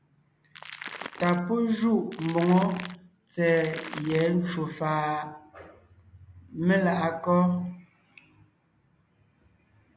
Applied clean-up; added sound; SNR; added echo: none; Crackle; 12 dB; none.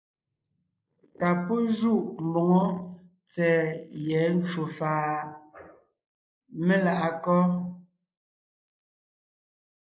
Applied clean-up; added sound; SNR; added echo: neural mask model Resemble Enhance denoiser.